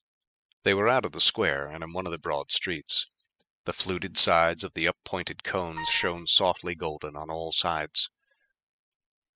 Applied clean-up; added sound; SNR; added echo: classical method spectral subtraction.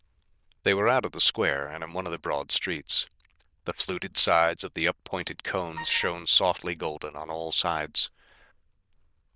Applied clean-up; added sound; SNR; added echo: neural diffusion model UNIVERSE++.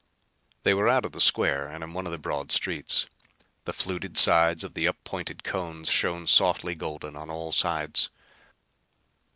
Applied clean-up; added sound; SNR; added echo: none; none; none; none.